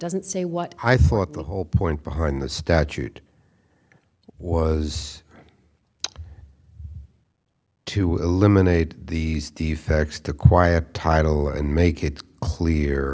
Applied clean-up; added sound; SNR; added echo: none; none; none; none.